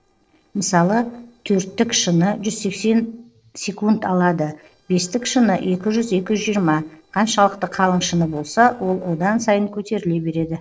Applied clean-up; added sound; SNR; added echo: neural separator model SepFormer DNS4.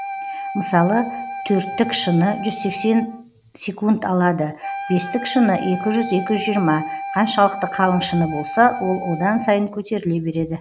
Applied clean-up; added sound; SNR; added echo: none; Wind instrument, woodwind instrument; 10 dB; none.